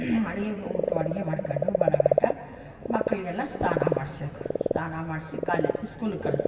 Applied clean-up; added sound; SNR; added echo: none; Frog; -2 dB; reverberation time 2.6 s.